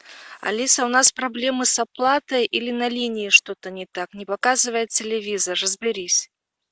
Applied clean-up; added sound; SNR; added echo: none; none; none; none.